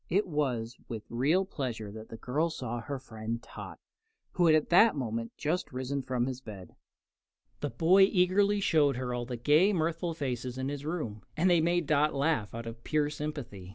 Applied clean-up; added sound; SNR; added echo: none; none; none; none.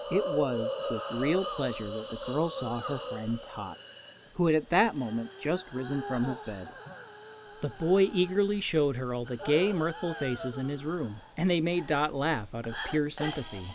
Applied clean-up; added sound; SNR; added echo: none; Hiss; 10 dB; none.